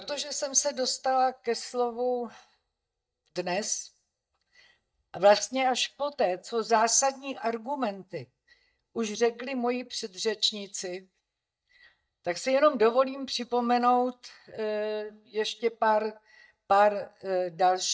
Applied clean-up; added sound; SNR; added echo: neural mask model DeepFilterNet 3.